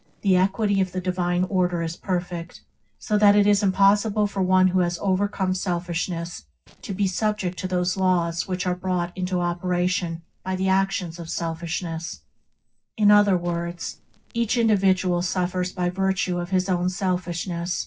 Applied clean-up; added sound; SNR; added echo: neural separator model SepFormer DNS4.